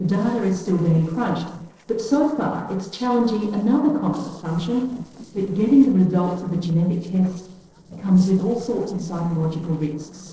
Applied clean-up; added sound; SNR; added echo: neural separator model SepFormer DNS4.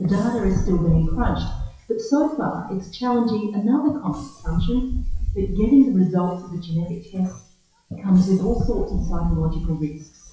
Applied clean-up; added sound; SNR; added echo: classical method WPE with log-MMSE.